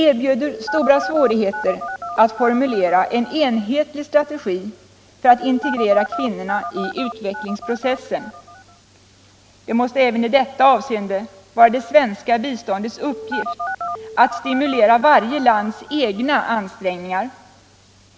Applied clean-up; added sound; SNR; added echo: none; Telephone; 10 dB; none.